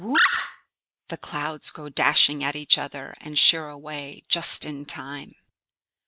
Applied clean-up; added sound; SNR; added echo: neural mask model Resemble Enhance denoiser.